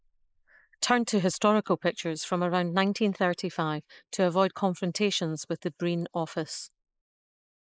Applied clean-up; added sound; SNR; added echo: neural mask model Resemble Enhance denoiser.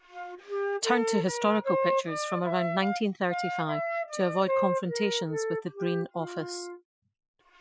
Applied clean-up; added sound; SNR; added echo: classical method Wiener filter.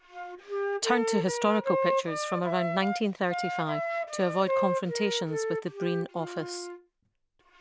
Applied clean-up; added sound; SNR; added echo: none; Wind instrument, woodwind instrument; 1 dB; none.